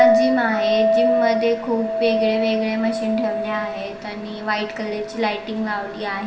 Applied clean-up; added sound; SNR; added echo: none; Chink, clink; -1 dB; reverberation time 0.8 s.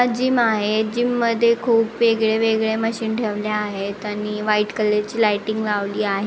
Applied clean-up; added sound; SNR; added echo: none; none; none; none.